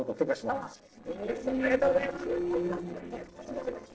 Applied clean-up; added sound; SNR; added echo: neural separator model SepFormer DNS4.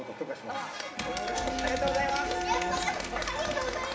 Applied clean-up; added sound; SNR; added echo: none; Wind instrument, woodwind instrument; 6 dB; reverberation time 1.7 s.